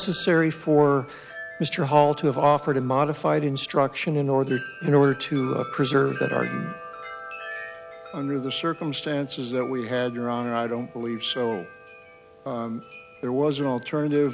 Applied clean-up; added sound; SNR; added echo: none; Wind chime; 16 dB; none.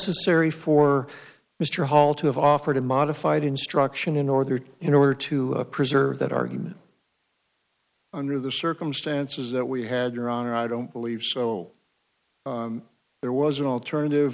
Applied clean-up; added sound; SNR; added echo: none; none; none; none.